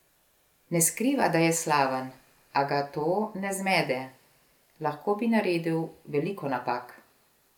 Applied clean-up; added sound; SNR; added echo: none; none; none; none.